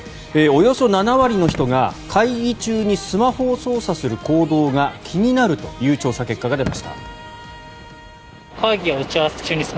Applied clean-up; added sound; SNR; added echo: none; Fireworks; 18 dB; none.